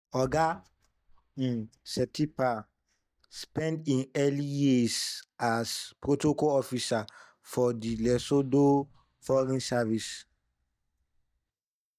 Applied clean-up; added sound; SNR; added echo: neural mask model DeepFilterNet 3.